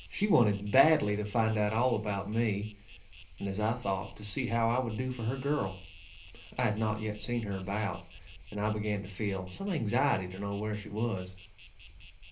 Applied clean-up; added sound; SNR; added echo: none; Insect; 9 dB; reverberation time 0.3 s.